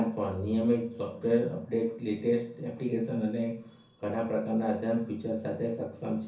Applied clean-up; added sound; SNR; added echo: none; none; none; reverberation time 0.6 s.